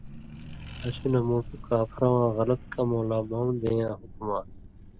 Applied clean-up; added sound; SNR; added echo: none; Accelerating, revving, vroom; 15 dB; none.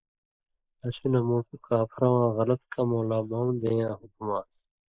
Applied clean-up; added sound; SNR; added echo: neural mask model Resemble Enhance denoiser.